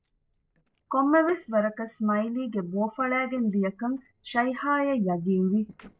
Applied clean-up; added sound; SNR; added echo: neural separator model SepFormer DNS4.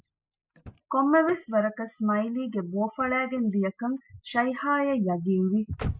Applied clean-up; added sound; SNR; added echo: classical method spectral subtraction.